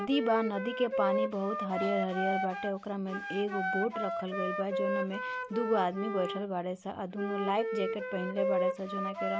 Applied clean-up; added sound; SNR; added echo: none; Wind instrument, woodwind instrument; 1 dB; none.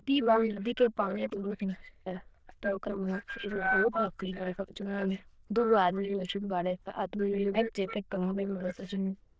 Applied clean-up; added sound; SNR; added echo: neural diffusion model UNIVERSE++.